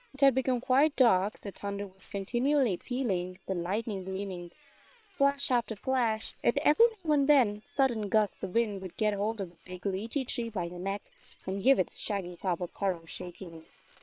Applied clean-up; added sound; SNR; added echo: neural separator model SepFormer WHAM!.